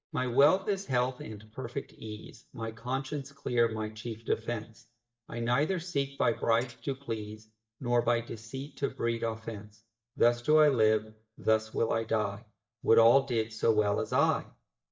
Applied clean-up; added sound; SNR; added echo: neural mask model DeepFilterNet 3.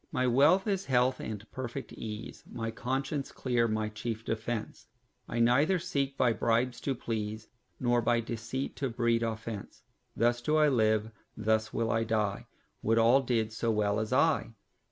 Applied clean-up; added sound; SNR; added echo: none; none; none; none.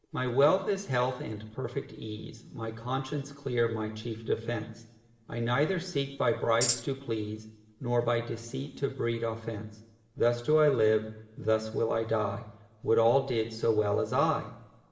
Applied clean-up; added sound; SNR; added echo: none; Tambourine; 3 dB; reverberation time 1.1 s.